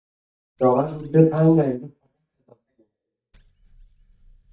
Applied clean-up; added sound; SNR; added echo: neural mask model DeepFilterNet 3.